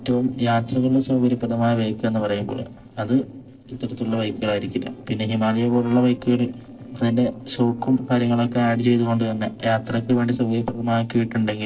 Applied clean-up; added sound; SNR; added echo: neural separator model SepFormer DNS4.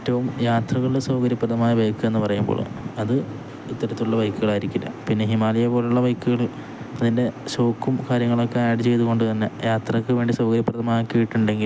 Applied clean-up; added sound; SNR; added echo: none; none; none; none.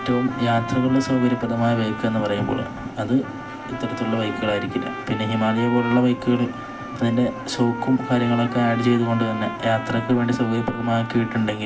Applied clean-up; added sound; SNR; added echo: none; Trumpet; 11 dB; reverberation time 0.3 s.